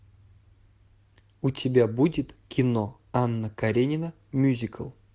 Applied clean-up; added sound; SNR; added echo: none; none; none; none.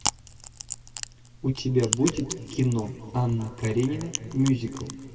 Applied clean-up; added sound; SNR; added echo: none; Chewing, mastication; 9 dB; reverberation time 2.5 s.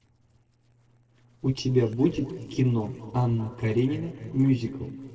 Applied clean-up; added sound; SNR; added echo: neural separator model SepFormer DNS4.